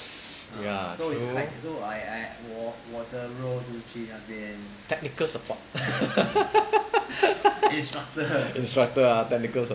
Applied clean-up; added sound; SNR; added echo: none; none; none; none.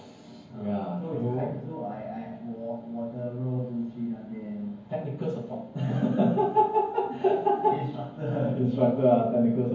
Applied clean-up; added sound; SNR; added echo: none; none; none; reverberation time 0.9 s.